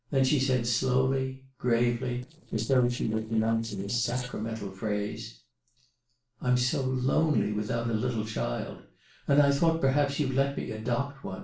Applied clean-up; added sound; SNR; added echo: neural separator model SepFormer DNS4.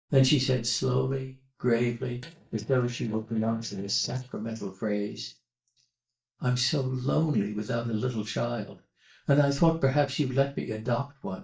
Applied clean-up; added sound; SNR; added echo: neural mask model DeepFilterNet 3.